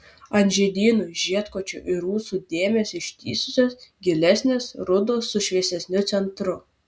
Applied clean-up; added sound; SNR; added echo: none; none; none; none.